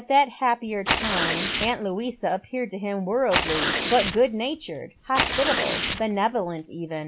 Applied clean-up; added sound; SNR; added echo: none; Tearing; 3 dB; none.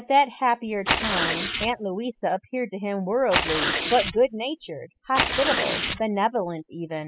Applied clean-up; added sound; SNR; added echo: classical method spectral subtraction.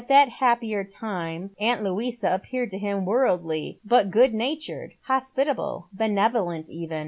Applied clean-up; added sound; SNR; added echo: none; none; none; none.